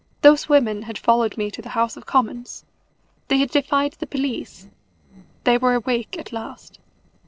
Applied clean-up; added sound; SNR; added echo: neural separator model SepFormer DNS4.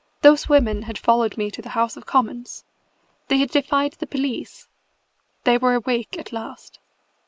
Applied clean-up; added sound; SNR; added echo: neural mask model Resemble Enhance denoiser.